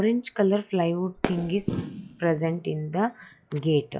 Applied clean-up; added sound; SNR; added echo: classical method log-MMSE.